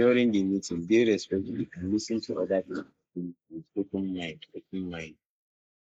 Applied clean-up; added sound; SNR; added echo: neural mask model Resemble Enhance denoiser.